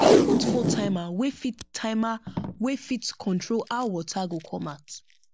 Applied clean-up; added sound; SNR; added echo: none; Packing tape, duct tape; -1 dB; none.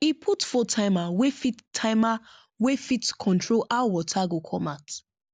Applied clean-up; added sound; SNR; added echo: none; none; none; none.